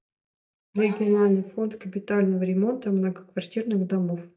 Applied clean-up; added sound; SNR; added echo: neural mask model DeepFilterNet 3.